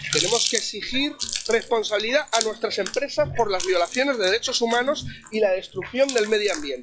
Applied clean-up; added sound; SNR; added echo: classical method log-MMSE.